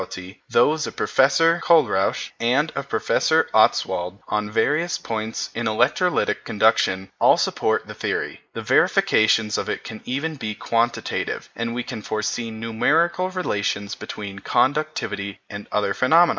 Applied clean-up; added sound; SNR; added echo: neural mask model Resemble Enhance denoiser.